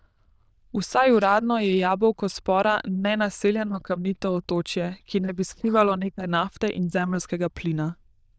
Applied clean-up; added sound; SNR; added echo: neural diffusion model UNIVERSE++.